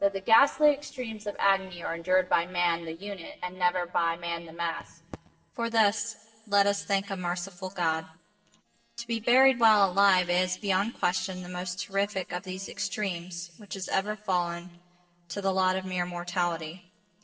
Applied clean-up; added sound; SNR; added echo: neural separator model SepFormer DNS4.